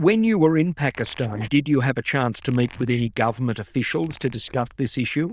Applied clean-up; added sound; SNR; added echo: neural diffusion model UNIVERSE++.